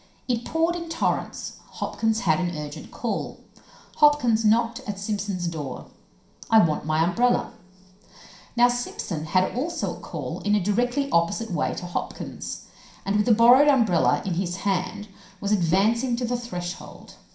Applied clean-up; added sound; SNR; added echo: none; Whoosh, swoosh, swish; 8 dB; reverberation time 0.5 s.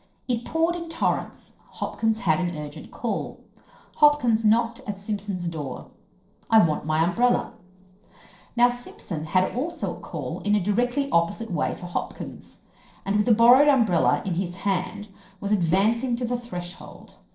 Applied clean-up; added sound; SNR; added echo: neural separator model SepFormer DNS4.